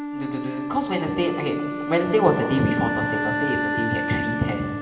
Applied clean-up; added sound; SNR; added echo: none; Wind instrument, woodwind instrument; 3 dB; reverberation time 2.4 s.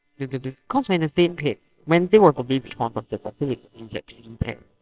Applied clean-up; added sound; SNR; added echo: neural separator model SepFormer WHAMR!.